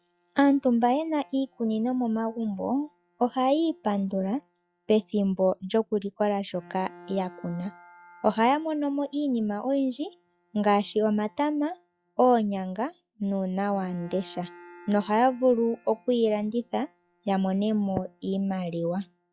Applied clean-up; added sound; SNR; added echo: classical method log-MMSE.